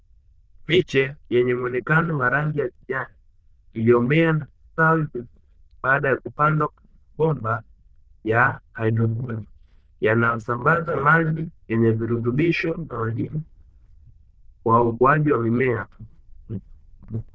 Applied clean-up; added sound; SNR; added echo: neural diffusion model UNIVERSE++.